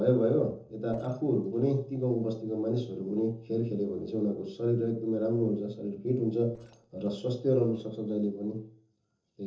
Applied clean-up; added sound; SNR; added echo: neural separator model SepFormer DNS4.